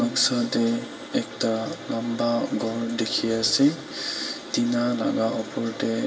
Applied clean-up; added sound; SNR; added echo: none; none; none; reverberation time 2.1 s.